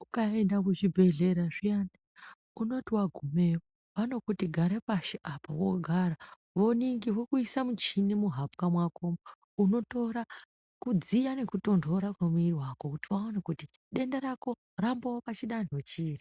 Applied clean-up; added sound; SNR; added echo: none; none; none; none.